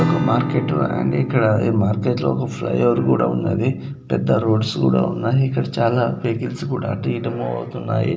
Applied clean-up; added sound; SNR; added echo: none; Acoustic guitar / Strum; 10 dB; none.